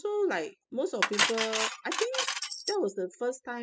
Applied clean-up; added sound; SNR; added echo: classical method spectral subtraction.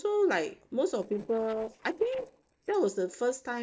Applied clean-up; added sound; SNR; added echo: neural separator model SepFormer DNS4.